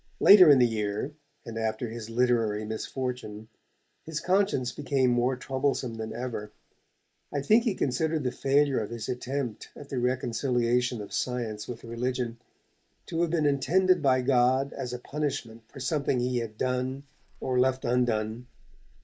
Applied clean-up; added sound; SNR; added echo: neural mask model Resemble Enhance denoiser.